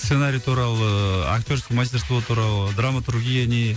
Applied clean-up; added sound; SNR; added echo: none; none; none; none.